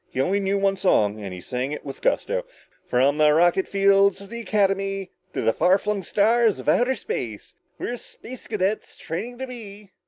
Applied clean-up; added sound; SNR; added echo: none; none; none; none.